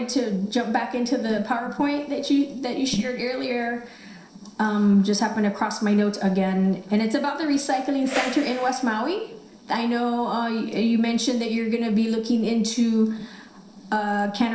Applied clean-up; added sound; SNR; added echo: neural separator model SepFormer DNS4.